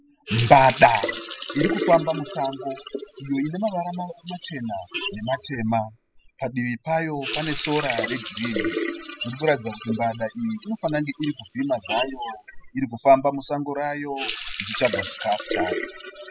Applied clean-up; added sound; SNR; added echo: classical method spectral subtraction.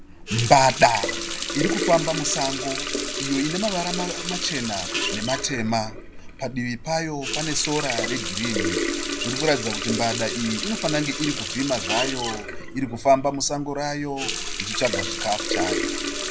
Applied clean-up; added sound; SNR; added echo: none; Water tap, faucet; 3 dB; none.